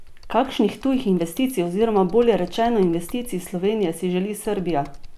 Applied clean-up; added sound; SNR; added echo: none; Computer keyboard; 15 dB; none.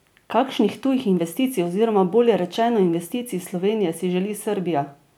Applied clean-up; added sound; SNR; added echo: none; none; none; none.